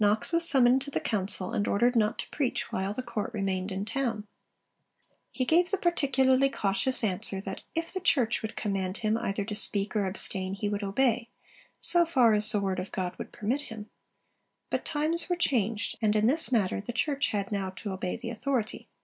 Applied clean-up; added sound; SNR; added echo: none; none; none; none.